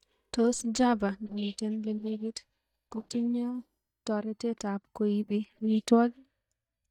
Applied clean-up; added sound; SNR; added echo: neural mask model DeepFilterNet 3.